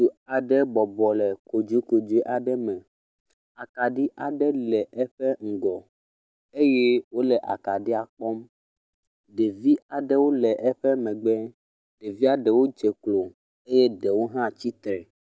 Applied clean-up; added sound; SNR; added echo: none; none; none; none.